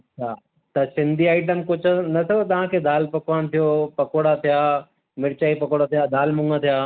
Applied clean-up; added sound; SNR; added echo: none; none; none; none.